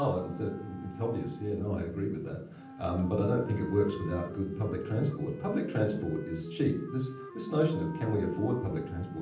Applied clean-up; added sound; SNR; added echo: none; Wind instrument, woodwind instrument; 14 dB; reverberation time 0.6 s.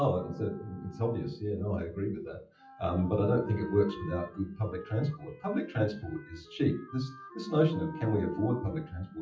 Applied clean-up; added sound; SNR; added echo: classical method WPE with log-MMSE.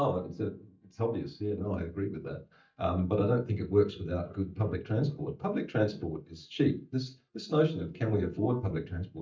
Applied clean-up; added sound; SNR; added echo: neural mask model DeepFilterNet 3.